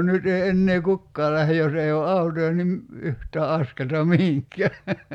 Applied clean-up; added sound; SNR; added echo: none; none; none; none.